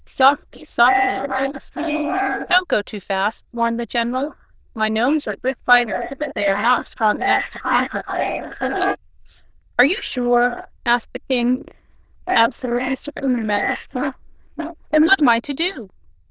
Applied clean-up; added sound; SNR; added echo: neural diffusion model UNIVERSE++.